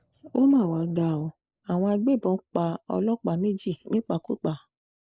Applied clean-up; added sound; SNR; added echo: neural mask model Resemble Enhance denoiser.